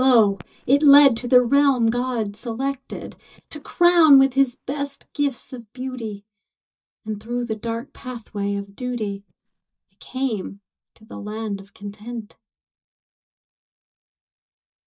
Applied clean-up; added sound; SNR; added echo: neural mask model DeepFilterNet 3.